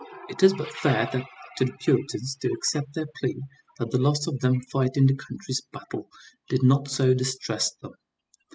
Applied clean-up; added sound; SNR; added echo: classical method spectral subtraction.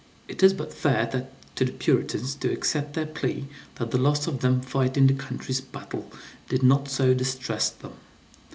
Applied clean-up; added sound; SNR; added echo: none; none; none; none.